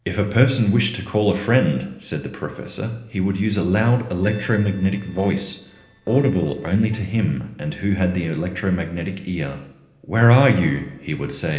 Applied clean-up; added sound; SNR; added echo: neural separator model SepFormer DNS4.